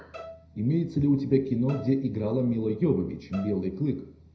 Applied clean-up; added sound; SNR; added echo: none; Bowed string instrument; 20 dB; reverberation time 0.4 s.